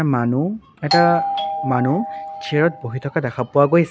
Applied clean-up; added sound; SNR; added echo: none; Doorbell; 5 dB; none.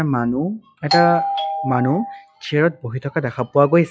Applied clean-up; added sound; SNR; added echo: classical method log-MMSE.